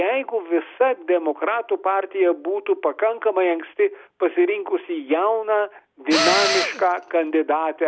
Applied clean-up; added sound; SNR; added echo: none; Tools; 2 dB; none.